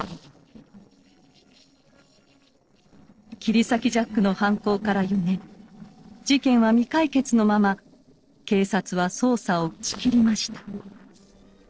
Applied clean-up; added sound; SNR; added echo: neural separator model SepFormer DNS4.